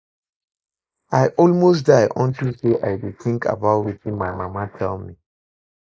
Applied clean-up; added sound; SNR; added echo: neural mask model Resemble Enhance denoiser.